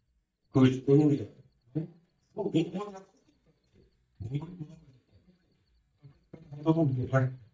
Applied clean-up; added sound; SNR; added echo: neural mask model DeepFilterNet 3.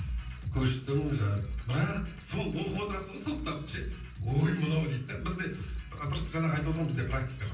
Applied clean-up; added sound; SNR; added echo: none; Cricket; 9 dB; reverberation time 0.6 s.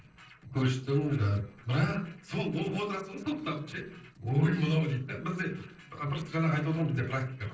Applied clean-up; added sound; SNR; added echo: neural separator model SepFormer DNS4.